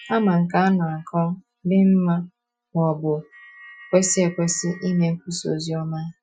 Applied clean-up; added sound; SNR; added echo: classical method Wiener filter.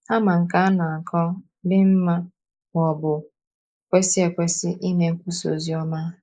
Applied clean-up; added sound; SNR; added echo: neural mask model Resemble Enhance denoiser.